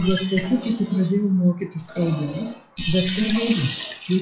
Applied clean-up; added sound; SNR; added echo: classical method WPE with log-MMSE.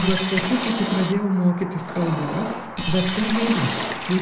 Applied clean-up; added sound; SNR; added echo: none; Liquid; 5 dB; reverberation time 0.7 s.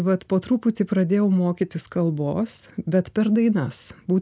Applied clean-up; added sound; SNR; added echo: none; none; none; none.